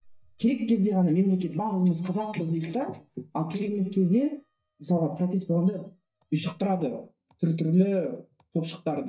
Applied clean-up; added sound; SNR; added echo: neural mask model DeepFilterNet 3.